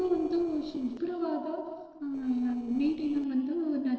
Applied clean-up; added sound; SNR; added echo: neural separator model SepFormer DNS4.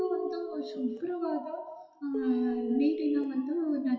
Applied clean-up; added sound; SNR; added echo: classical method WPE with log-MMSE.